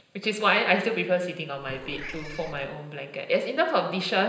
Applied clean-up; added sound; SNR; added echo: none; Meow / Purr; 13 dB; reverberation time 0.9 s.